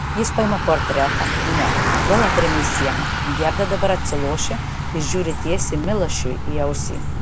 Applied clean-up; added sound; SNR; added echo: none; Bicycle; -2 dB; none.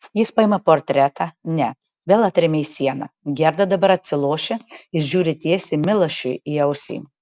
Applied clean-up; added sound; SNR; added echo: none; none; none; none.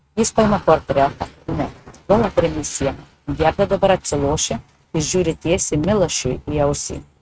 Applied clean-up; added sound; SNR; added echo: neural mask model RNNoise.